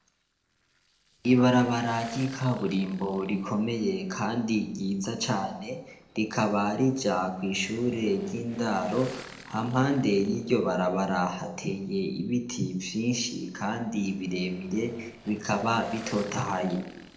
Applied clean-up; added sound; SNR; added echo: neural separator model SepFormer DNS4.